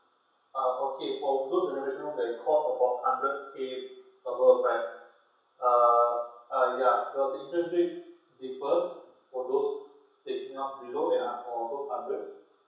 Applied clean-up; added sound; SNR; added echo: none; none; none; reverberation time 0.7 s.